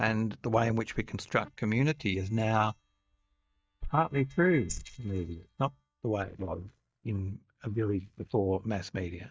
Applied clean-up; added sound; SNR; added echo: neural mask model DeepFilterNet 3.